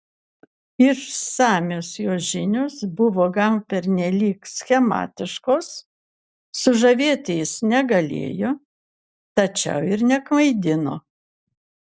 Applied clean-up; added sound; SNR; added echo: none; none; none; none.